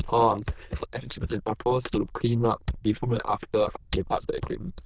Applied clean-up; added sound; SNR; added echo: neural diffusion model UNIVERSE++.